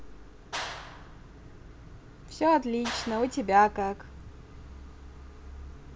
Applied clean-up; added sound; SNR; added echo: none; Clapping; 12 dB; none.